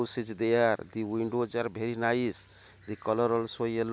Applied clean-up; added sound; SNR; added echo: none; none; none; none.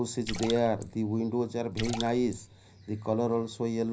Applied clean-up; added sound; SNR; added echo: none; Splash, splatter; 11 dB; reverberation time 0.4 s.